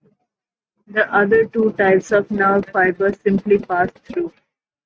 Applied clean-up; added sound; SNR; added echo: neural mask model RNNoise.